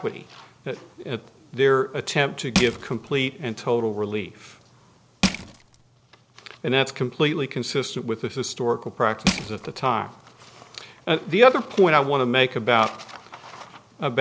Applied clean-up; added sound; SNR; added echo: none; Crushing; 2 dB; none.